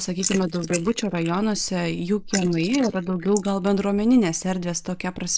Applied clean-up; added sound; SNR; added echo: neural mask model Resemble Enhance denoiser.